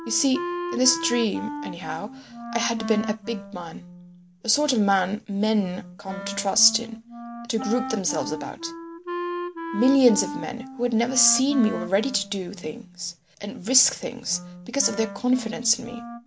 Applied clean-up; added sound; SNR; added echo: none; Wind instrument, woodwind instrument; 10 dB; none.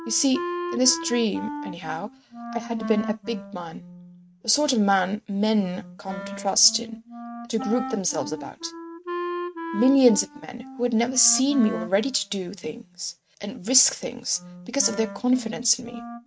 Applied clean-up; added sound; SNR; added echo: neural mask model RNNoise.